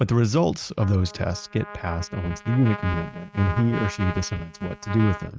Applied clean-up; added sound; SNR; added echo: neural mask model RNNoise.